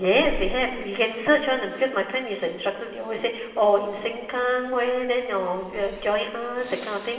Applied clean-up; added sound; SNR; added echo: none; Breathing; 14 dB; reverberation time 2.0 s.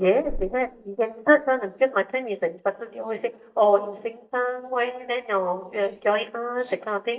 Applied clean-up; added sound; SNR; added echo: neural mask model DeepFilterNet 3.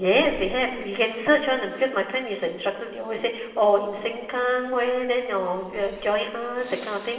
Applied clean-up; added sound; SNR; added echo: neural separator model SepFormer DNS4.